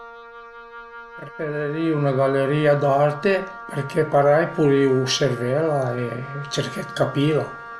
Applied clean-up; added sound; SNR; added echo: none; Wind instrument, woodwind instrument; 15 dB; none.